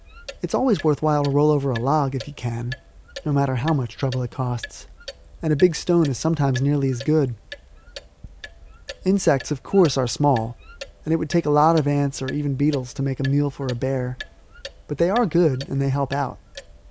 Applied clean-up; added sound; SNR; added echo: none; Clock; 18 dB; none.